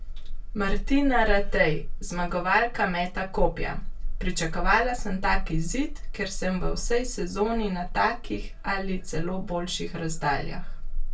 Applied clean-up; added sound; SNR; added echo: none; none; none; reverberation time 0.2 s.